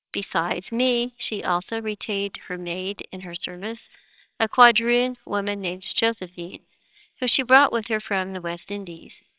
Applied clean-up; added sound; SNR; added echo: neural separator model SepFormer WHAMR!.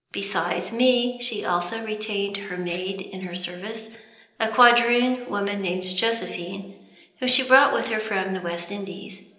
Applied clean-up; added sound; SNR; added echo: neural separator model SepFormer DNS4.